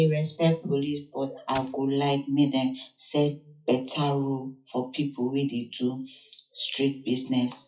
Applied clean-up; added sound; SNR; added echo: classical method WPE with log-MMSE.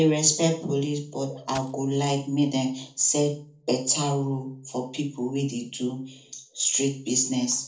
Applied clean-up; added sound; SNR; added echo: neural separator model SepFormer DNS4.